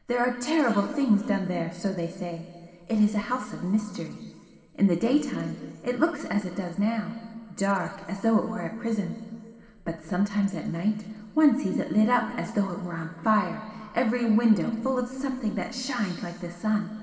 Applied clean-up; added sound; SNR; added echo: none; none; none; reverberation time 2.1 s.